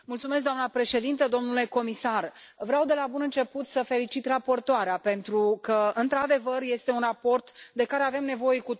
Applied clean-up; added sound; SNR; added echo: none; none; none; none.